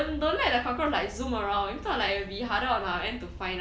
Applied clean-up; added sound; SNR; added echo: none; none; none; none.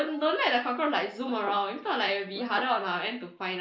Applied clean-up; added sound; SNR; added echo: neural mask model Resemble Enhance denoiser.